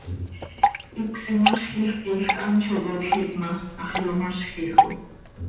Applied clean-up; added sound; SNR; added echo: none; Drip / Water; 0 dB; reverberation time 0.8 s.